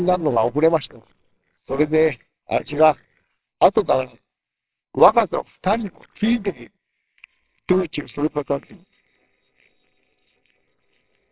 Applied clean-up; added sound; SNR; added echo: neural separator model SepFormer WHAMR!.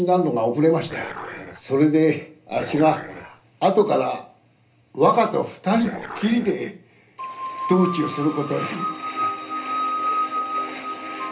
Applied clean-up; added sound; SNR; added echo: none; Dog; 13 dB; reverberation time 0.3 s.